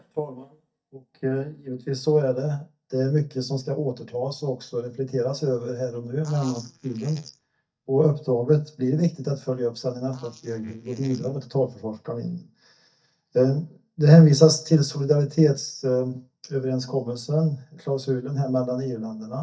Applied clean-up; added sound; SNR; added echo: neural mask model DeepFilterNet 3.